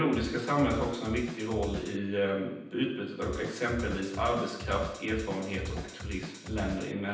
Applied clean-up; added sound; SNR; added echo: none; Drum kit; 7 dB; reverberation time 0.9 s.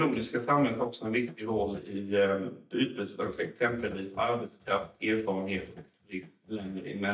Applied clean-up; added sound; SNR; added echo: neural mask model DeepFilterNet 3.